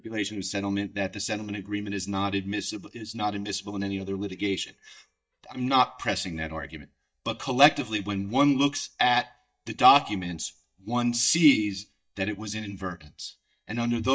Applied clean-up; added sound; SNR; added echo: neural mask model DeepFilterNet 3.